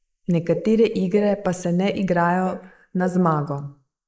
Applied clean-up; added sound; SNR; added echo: neural mask model Resemble Enhance denoiser.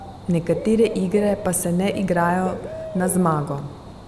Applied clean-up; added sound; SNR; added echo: none; Bird / Dog; 12 dB; none.